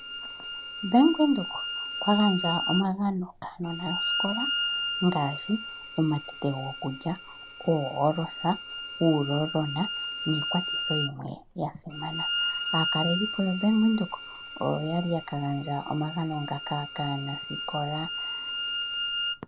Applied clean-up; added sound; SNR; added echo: none; Bowed string instrument; 5 dB; none.